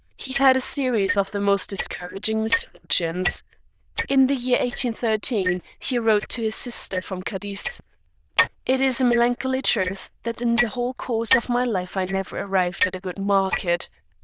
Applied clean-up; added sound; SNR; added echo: neural diffusion model UNIVERSE++.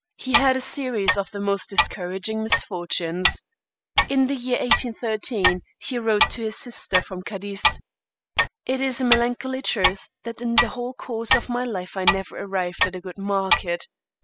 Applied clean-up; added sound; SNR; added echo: classical method spectral subtraction.